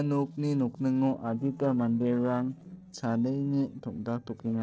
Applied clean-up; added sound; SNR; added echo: neural separator model SepFormer DNS4.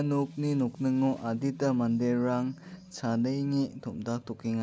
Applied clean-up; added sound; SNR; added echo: none; none; none; none.